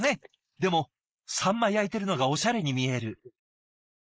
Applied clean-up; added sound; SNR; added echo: neural mask model Resemble Enhance denoiser.